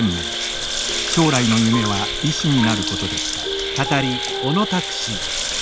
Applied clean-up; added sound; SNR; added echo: none; Sink (filling or washing) + Insect; 3 dB; none.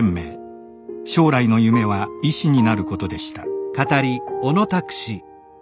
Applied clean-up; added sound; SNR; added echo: none; none; none; none.